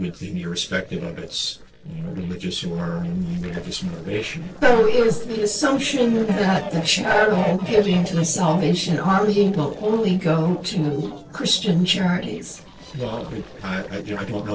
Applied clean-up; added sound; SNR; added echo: neural separator model SepFormer DNS4.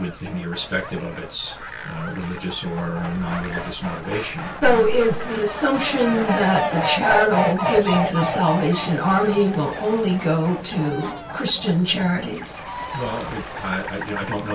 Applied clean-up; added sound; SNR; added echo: none; Fowl; 6 dB; reverberation time 0.2 s.